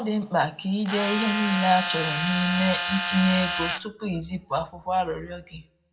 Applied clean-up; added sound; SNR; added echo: none; Tools; 2 dB; reverberation time 0.2 s.